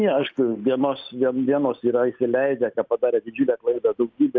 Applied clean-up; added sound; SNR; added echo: neural mask model Resemble Enhance denoiser.